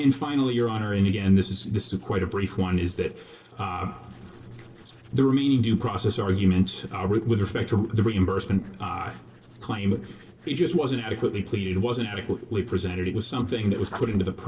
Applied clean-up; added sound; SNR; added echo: neural separator model SepFormer DNS4.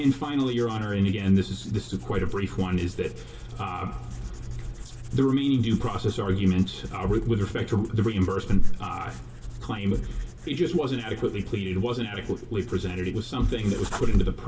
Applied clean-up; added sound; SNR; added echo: none; Writing; 17 dB; reverberation time 0.1 s.